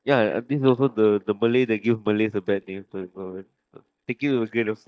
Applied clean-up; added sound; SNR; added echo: neural mask model DeepFilterNet 3.